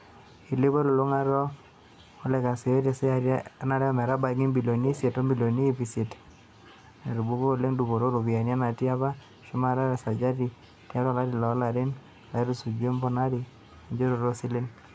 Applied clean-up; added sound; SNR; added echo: none; none; none; none.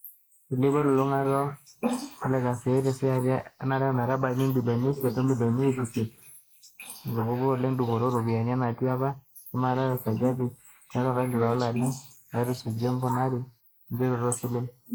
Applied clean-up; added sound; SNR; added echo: neural mask model Resemble Enhance denoiser.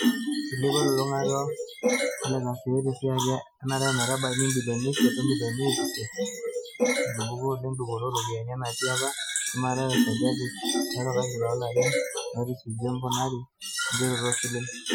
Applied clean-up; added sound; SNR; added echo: classical method Wiener filter.